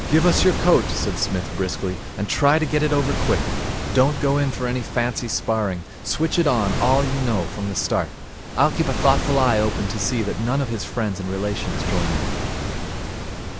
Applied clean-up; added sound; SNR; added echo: none; Waves, surf; 4 dB; none.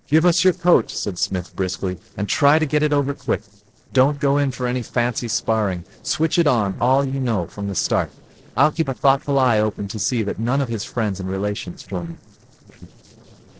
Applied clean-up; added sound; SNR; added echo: neural separator model SepFormer DNS4.